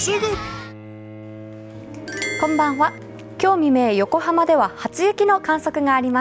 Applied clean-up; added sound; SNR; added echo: none; Bowed string instrument; 19 dB; none.